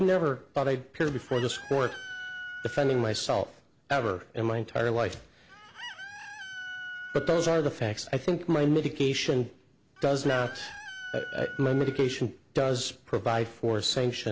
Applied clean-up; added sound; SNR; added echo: none; Chicken, rooster; 16 dB; none.